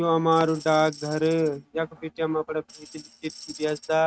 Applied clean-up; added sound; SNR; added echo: neural mask model RNNoise.